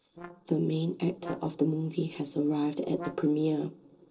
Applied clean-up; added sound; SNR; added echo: neural separator model SepFormer DNS4.